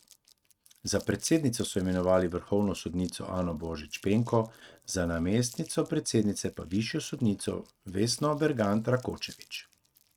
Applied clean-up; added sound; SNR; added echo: neural mask model RNNoise.